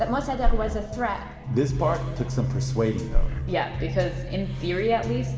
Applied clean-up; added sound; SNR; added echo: none; Breathing; 3 dB; reverberation time 2.0 s.